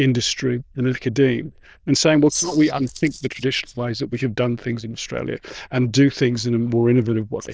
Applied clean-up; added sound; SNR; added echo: neural diffusion model UNIVERSE++.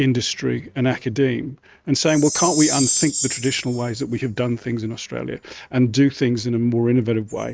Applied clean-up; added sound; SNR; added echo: neural mask model RNNoise.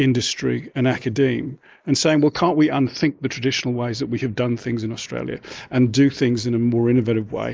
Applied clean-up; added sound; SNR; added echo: neural mask model Resemble Enhance denoiser.